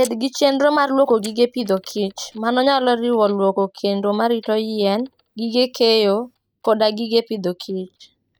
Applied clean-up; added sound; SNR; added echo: neural mask model DeepFilterNet 3.